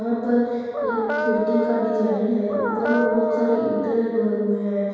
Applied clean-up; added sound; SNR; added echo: none; Dog; 4 dB; reverberation time 1.9 s.